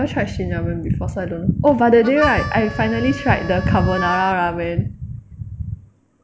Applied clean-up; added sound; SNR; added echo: none; Harmonica; 10 dB; none.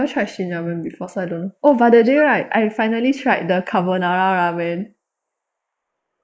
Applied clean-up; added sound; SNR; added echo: neural mask model Resemble Enhance denoiser.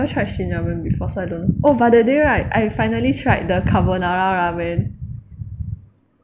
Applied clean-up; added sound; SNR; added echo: none; none; none; none.